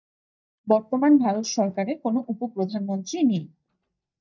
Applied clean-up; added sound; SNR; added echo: neural mask model DeepFilterNet 3.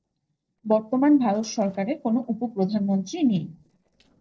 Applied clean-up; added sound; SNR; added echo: neural separator model SepFormer DNS4.